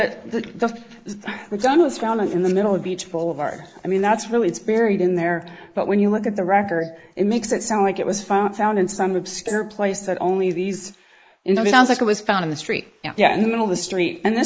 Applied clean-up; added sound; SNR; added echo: neural mask model Resemble Enhance denoiser.